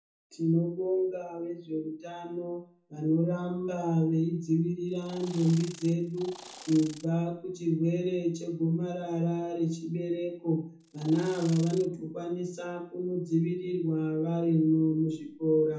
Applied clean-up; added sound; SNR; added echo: none; Insect; 18 dB; reverberation time 0.6 s.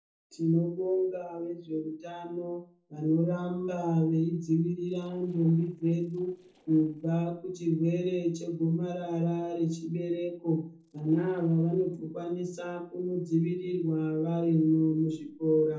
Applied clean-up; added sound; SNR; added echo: neural separator model SepFormer DNS4.